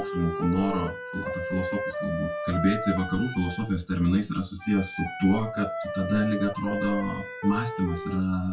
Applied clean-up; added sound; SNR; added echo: classical method WPE with log-MMSE.